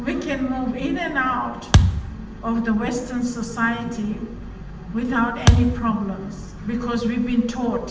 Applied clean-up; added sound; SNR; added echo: none; Thump, thud; -4 dB; reverberation time 0.9 s.